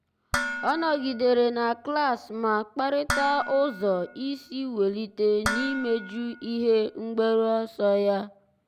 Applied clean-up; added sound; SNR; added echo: none; Dishes, pots, and pans; 9 dB; none.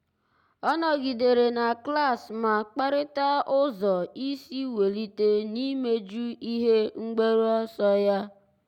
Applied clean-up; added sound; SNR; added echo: none; none; none; none.